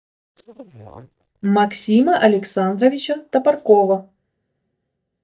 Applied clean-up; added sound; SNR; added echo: neural mask model DeepFilterNet 3.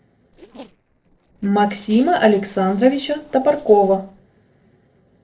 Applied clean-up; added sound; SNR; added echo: neural separator model SepFormer DNS4.